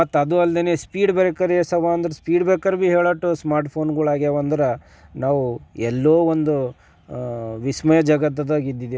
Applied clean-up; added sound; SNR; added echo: none; none; none; none.